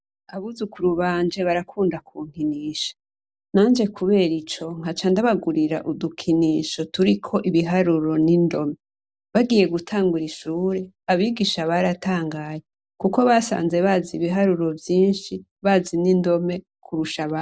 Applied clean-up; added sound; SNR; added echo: none; none; none; none.